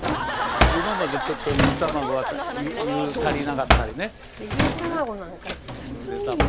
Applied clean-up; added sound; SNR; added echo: none; Drawer open or close; 0 dB; none.